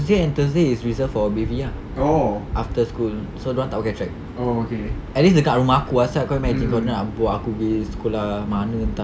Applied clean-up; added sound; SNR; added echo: none; none; none; none.